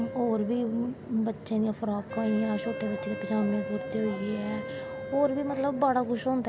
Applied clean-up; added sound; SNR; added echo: none; Wind instrument, woodwind instrument; 10 dB; none.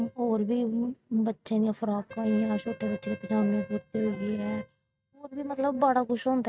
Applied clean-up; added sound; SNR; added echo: neural mask model RNNoise.